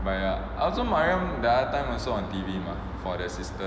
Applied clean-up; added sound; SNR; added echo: none; none; none; none.